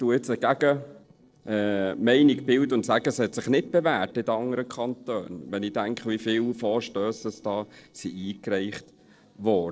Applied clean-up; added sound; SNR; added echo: neural separator model SepFormer DNS4.